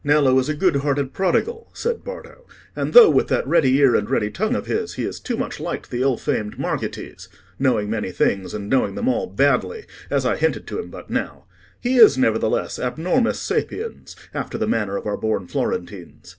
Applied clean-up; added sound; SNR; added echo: none; none; none; none.